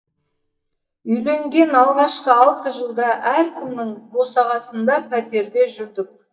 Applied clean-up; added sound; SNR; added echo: neural mask model DeepFilterNet 3.